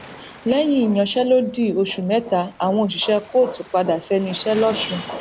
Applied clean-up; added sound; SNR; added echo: none; Waves, surf; 19 dB; none.